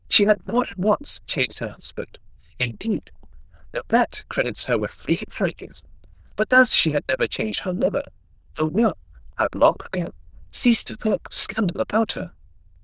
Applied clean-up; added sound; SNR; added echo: neural diffusion model UNIVERSE++.